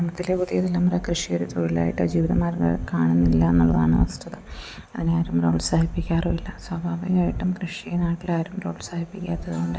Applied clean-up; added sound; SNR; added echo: none; none; none; none.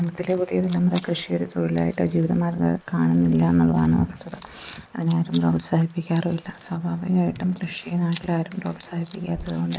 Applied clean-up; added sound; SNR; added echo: neural mask model Resemble Enhance denoiser.